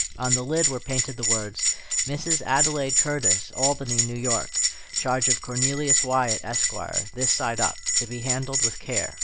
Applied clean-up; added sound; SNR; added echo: none; Bell; -4 dB; none.